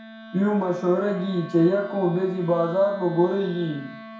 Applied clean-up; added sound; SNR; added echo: none; Wind instrument, woodwind instrument; 17 dB; reverberation time 0.6 s.